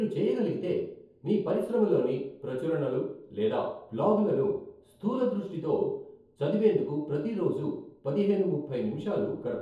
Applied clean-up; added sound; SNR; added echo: none; none; none; reverberation time 0.7 s.